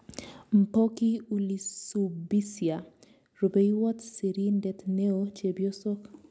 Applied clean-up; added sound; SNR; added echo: none; none; none; none.